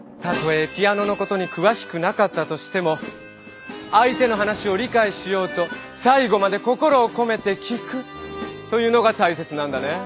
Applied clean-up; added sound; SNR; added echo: none; none; none; none.